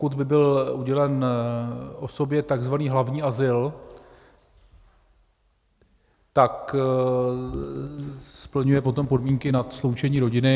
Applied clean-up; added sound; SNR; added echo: none; none; none; none.